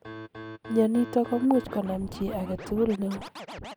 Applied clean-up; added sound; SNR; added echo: none; Scratching (performance technique); 13 dB; none.